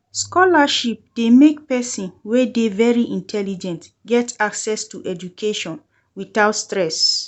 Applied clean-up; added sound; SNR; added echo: none; none; none; none.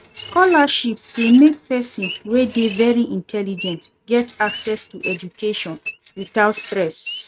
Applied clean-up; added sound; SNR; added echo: neural mask model RNNoise.